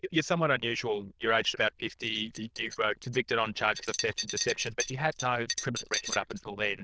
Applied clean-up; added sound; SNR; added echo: neural diffusion model UNIVERSE++.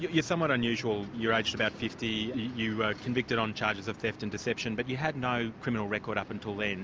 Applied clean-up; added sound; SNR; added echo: none; none; none; none.